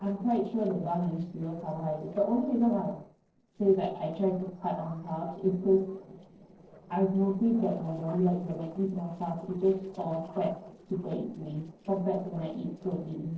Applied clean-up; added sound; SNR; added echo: neural separator model SepFormer DNS4.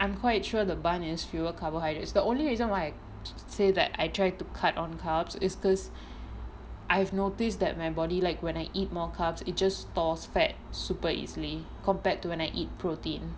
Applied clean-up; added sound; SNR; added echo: none; none; none; none.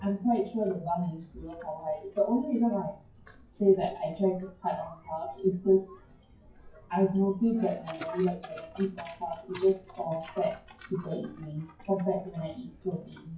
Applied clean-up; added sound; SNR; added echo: classical method WPE with log-MMSE.